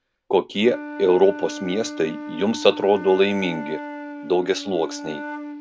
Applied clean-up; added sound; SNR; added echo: none; Wind instrument, woodwind instrument; 11 dB; none.